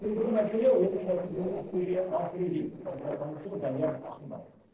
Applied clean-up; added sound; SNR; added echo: neural separator model SepFormer DNS4.